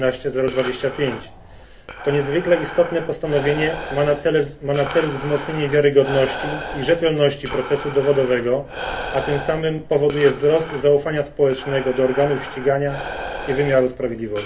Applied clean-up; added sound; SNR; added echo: none; Breathing; 11 dB; reverberation time 0.3 s.